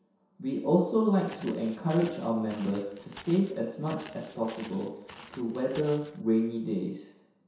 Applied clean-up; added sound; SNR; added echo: none; Walk, footsteps; 20 dB; reverberation time 0.7 s.